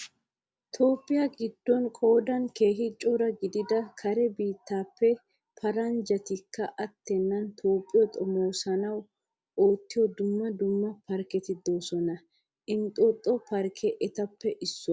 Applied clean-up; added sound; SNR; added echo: none; none; none; none.